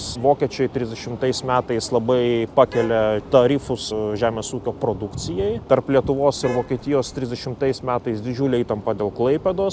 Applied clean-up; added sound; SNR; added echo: none; Traffic noise, roadway noise / Vehicle horn, car horn, honking; 15 dB; none.